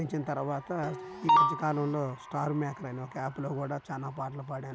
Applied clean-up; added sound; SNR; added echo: none; Applause / Cheering + Dishes, pots, and pans; 18 dB; none.